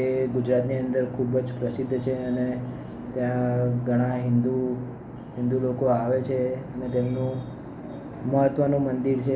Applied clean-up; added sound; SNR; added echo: none; none; none; none.